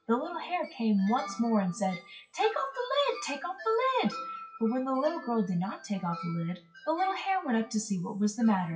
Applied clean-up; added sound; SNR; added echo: classical method WPE with log-MMSE.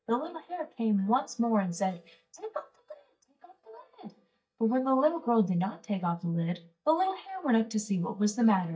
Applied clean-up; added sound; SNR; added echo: neural mask model DeepFilterNet 3.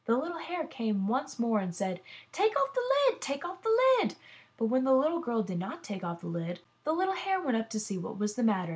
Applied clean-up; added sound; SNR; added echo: none; none; none; none.